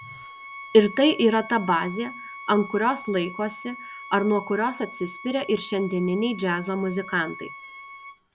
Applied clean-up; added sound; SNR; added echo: none; Bowed string instrument; 15 dB; none.